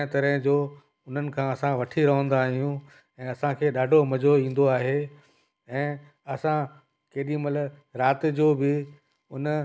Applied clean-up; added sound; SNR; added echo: none; none; none; none.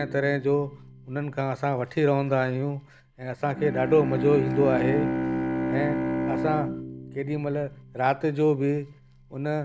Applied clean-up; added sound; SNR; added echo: none; Bowed string instrument; 5 dB; none.